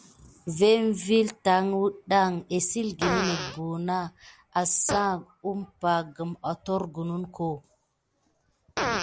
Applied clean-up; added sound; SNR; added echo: none; Fart; 10 dB; none.